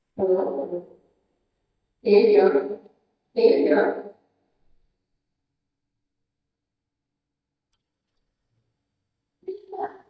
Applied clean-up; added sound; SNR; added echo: neural mask model DeepFilterNet 3.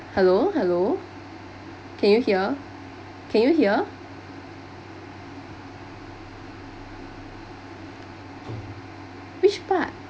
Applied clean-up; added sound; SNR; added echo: none; none; none; none.